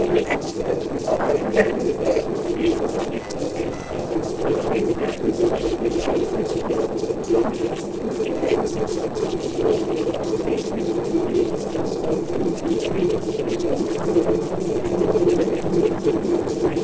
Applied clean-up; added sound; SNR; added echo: neural separator model SepFormer DNS4.